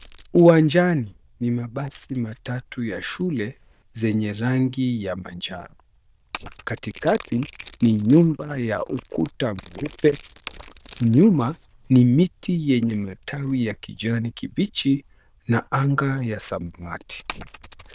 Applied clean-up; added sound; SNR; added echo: neural diffusion model UNIVERSE++.